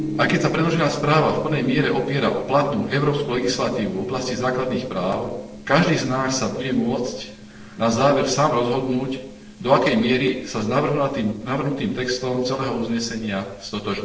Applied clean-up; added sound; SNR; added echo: neural separator model SepFormer DNS4.